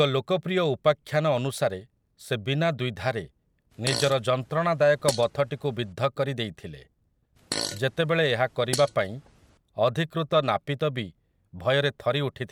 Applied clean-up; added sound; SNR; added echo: none; Fart; 10 dB; none.